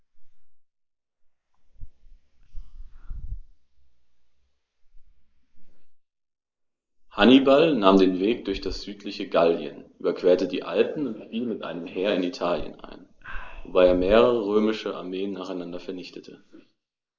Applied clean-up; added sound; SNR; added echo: neural mask model Resemble Enhance denoiser.